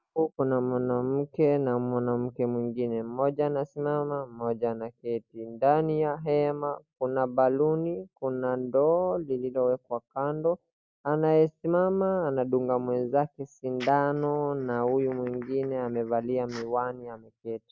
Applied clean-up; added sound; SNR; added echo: none; none; none; none.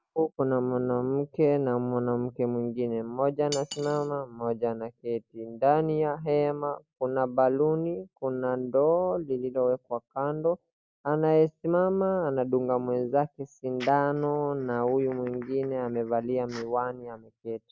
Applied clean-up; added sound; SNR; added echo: none; Cutlery, silverware; 18 dB; none.